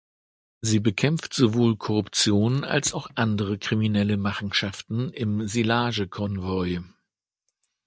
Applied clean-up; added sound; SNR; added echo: neural mask model DeepFilterNet 3.